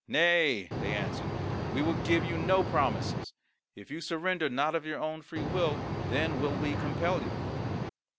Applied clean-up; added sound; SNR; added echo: none; Boat, Water vehicle; 1 dB; none.